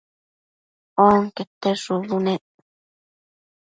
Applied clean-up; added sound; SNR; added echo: none; none; none; none.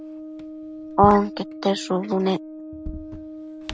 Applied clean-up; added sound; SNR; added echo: none; Brass instrument + Drawer open or close; 10 dB; none.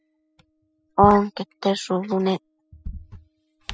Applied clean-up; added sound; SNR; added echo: classical method spectral subtraction.